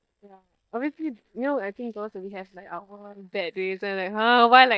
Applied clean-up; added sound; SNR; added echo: neural mask model DeepFilterNet 3.